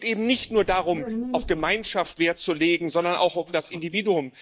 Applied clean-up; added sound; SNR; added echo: neural mask model DeepFilterNet 3.